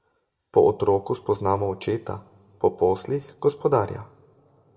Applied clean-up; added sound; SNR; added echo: none; none; none; reverberation time 1.0 s.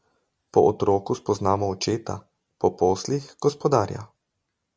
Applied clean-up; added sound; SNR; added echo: none; none; none; none.